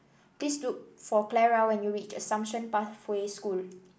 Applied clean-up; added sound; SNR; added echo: none; none; none; none.